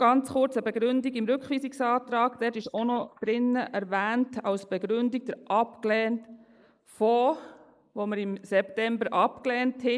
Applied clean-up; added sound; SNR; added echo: neural mask model Resemble Enhance denoiser.